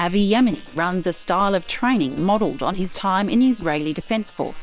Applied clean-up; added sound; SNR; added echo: neural separator model SepFormer WHAM!.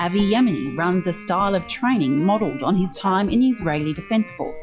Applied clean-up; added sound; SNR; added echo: classical method log-MMSE.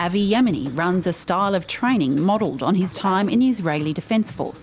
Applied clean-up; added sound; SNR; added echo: none; none; none; none.